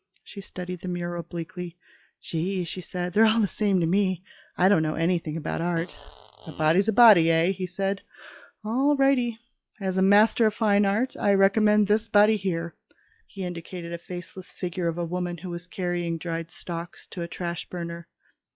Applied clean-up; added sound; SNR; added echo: classical method log-MMSE.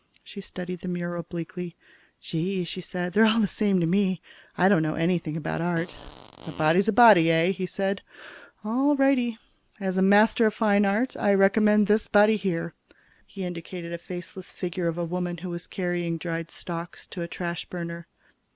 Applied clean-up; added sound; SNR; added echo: none; Fart; 19 dB; none.